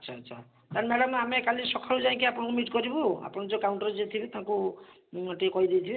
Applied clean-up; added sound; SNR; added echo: none; none; none; none.